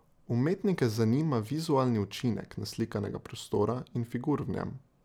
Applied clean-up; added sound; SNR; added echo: none; none; none; none.